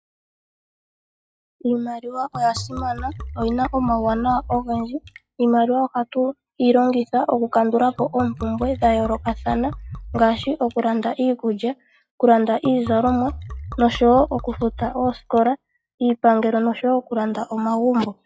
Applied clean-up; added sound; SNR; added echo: classical method log-MMSE.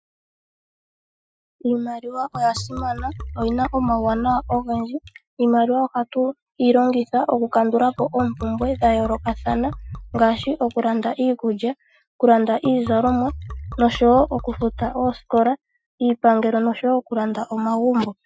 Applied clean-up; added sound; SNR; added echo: classical method Wiener filter.